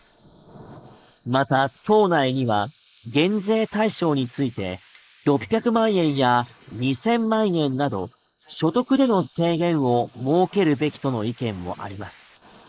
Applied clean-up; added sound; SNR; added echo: neural mask model Resemble Enhance denoiser.